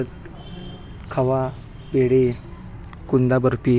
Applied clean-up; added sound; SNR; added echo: none; none; none; none.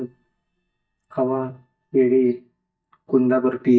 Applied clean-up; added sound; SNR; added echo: neural mask model DeepFilterNet 3.